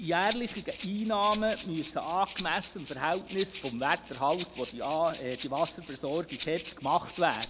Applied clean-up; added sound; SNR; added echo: none; Rattle (instrument); 14 dB; none.